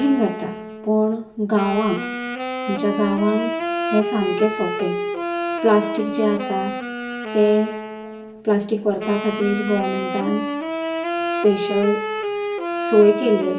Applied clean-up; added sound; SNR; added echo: none; Wind instrument, woodwind instrument; 5 dB; reverberation time 0.2 s.